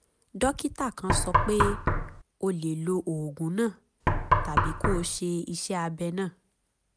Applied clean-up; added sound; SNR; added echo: none; Knock; -5 dB; none.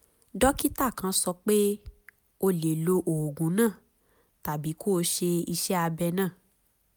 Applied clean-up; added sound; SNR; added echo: none; none; none; none.